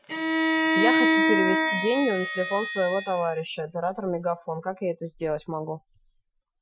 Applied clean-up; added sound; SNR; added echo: classical method Wiener filter.